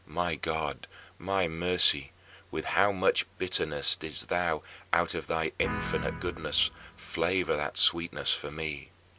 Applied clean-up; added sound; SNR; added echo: none; Guitar; 8 dB; none.